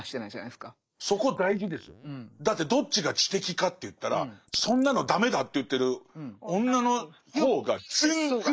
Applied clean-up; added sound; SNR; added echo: neural mask model Resemble Enhance denoiser.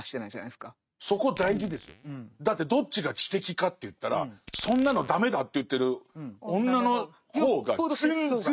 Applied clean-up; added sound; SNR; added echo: neural mask model RNNoise.